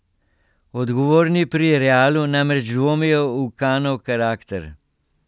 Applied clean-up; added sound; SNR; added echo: none; none; none; none.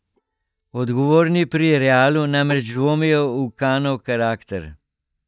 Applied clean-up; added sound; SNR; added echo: neural mask model DeepFilterNet 3.